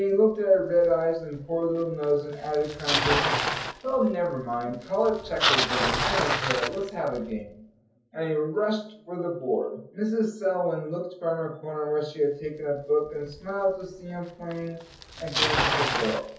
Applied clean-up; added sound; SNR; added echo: none; Bicycle; 4 dB; reverberation time 0.7 s.